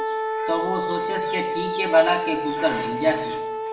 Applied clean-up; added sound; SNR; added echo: none; Wind instrument, woodwind instrument; 2 dB; reverberation time 0.7 s.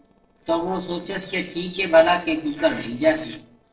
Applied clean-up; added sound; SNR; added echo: neural separator model SepFormer DNS4.